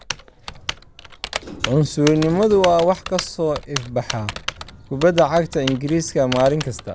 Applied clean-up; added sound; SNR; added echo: none; Typing; 12 dB; none.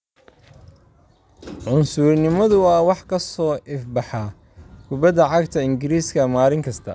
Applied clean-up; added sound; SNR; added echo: none; none; none; none.